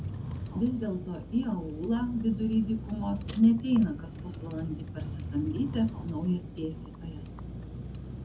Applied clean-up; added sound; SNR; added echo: none; Vehicle; 8 dB; reverberation time 0.4 s.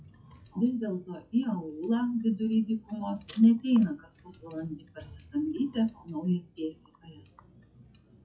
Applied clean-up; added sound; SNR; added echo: classical method WPE with log-MMSE.